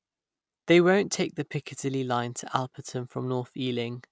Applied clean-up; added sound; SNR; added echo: none; none; none; none.